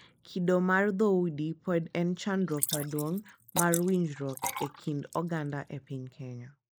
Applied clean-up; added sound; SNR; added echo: neural mask model Resemble Enhance denoiser.